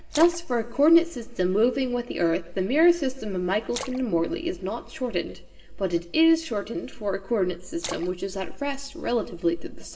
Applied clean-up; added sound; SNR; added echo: none; Splash, splatter; 18 dB; reverberation time 1.9 s.